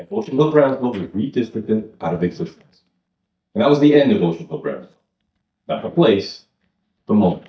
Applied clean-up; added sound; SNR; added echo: neural mask model DeepFilterNet 3.